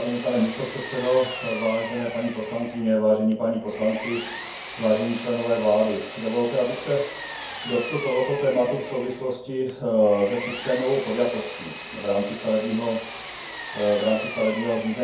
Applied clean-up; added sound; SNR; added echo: none; Power tool; 12 dB; reverberation time 0.6 s.